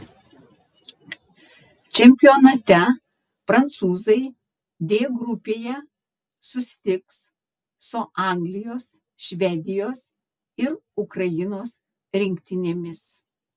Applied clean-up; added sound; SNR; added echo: none; none; none; none.